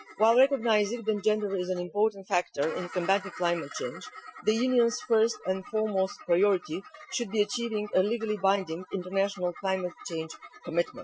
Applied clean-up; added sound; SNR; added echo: classical method Wiener filter.